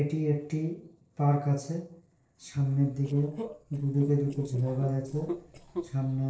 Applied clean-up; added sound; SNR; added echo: neural separator model SepFormer DNS4.